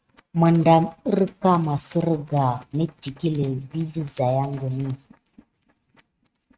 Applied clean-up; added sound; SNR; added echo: neural mask model RNNoise.